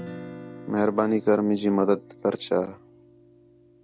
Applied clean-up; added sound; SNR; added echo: none; Guitar; 17 dB; none.